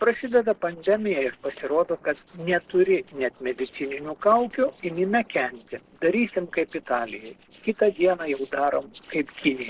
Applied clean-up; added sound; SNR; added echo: neural separator model SepFormer DNS4.